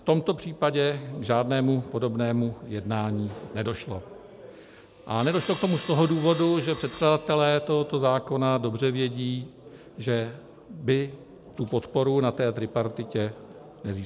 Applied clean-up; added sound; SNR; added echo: none; Sawing; 12 dB; none.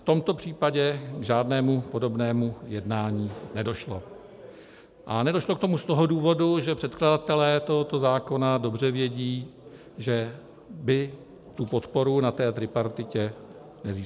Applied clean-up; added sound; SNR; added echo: none; none; none; none.